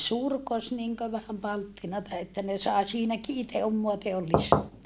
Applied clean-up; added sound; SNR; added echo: none; Knock / Wood; -5 dB; none.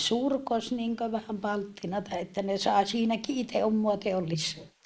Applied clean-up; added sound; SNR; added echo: neural mask model Resemble Enhance denoiser.